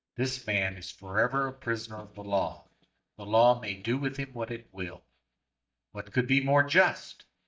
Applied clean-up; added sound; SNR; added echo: neural mask model DeepFilterNet 3.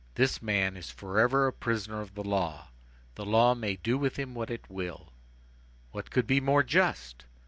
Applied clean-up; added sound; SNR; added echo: none; none; none; none.